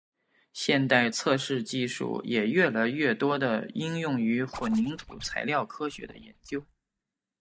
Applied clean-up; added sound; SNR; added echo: neural mask model DeepFilterNet 3.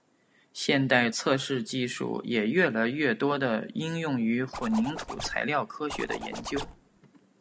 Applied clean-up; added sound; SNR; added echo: none; Zipper (clothing); 11 dB; none.